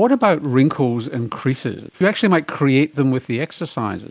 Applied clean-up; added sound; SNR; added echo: none; none; none; none.